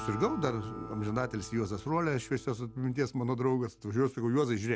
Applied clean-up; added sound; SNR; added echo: none; Acoustic guitar; 15 dB; none.